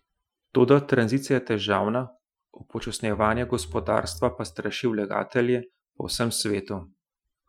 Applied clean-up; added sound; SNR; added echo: classical method Wiener filter.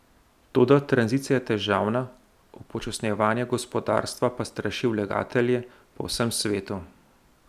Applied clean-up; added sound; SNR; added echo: none; none; none; none.